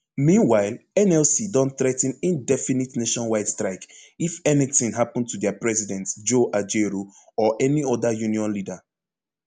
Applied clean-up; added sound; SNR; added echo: none; none; none; none.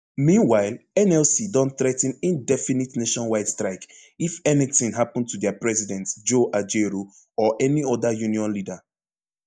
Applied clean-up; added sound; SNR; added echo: neural mask model DeepFilterNet 3.